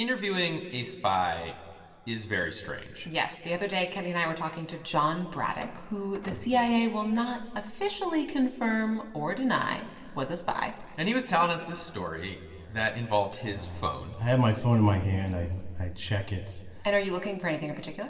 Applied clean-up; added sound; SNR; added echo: none; Slam; 19 dB; reverberation time 2.2 s.